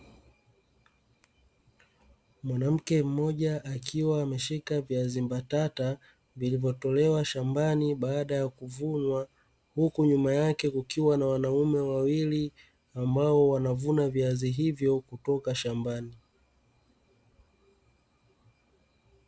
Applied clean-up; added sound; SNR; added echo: none; none; none; none.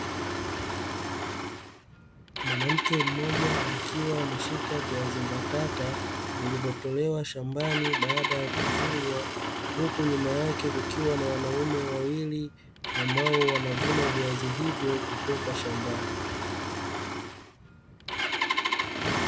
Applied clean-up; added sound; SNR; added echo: none; Engine starting; -1 dB; none.